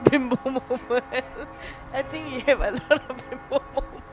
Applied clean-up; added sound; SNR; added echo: none; Walk, footsteps; 12 dB; none.